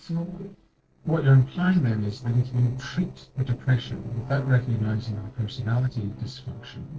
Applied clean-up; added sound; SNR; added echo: neural separator model SepFormer DNS4.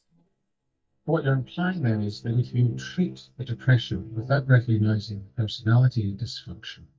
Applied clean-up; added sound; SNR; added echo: neural mask model DeepFilterNet 3.